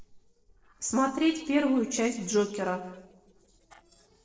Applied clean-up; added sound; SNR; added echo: neural separator model SepFormer DNS4.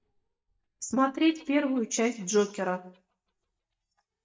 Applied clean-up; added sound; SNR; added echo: neural mask model DeepFilterNet 3.